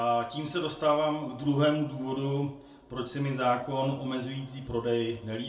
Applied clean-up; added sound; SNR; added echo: none; none; none; reverberation time 0.4 s.